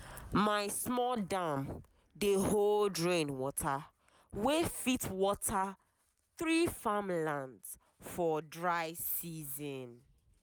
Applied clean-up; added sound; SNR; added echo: none; none; none; none.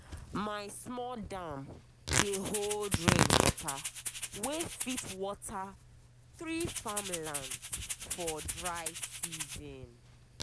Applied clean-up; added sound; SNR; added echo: none; Tearing + Rattle (instrument); -5 dB; none.